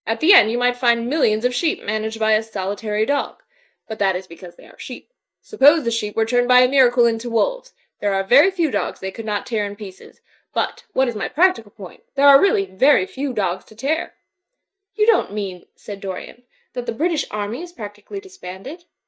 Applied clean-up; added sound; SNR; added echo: neural mask model DeepFilterNet 3.